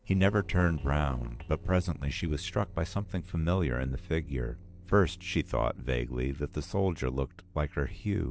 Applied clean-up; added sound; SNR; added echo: neural separator model SepFormer DNS4.